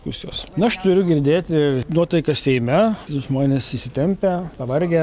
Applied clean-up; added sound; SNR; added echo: none; none; none; none.